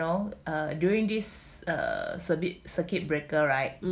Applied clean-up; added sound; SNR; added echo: none; none; none; none.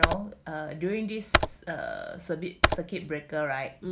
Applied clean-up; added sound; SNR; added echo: none; Computer keyboard; -3 dB; none.